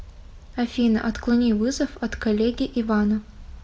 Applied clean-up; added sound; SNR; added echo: none; none; none; none.